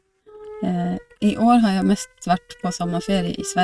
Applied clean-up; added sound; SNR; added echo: neural mask model RNNoise.